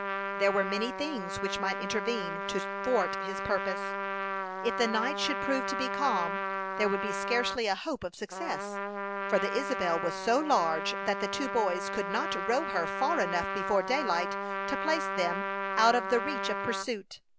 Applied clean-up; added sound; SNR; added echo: none; Trumpet; 3 dB; none.